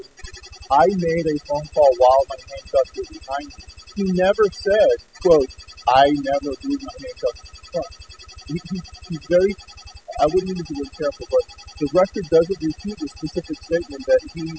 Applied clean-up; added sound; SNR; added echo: classical method spectral subtraction.